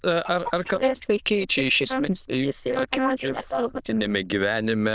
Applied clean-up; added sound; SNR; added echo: neural diffusion model UNIVERSE++.